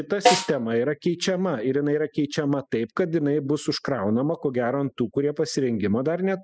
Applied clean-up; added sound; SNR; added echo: classical method spectral subtraction.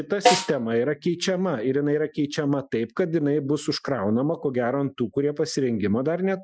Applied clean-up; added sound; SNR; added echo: classical method Wiener filter.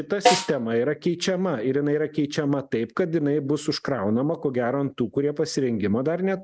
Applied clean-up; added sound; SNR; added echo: none; Snare drum; 2 dB; none.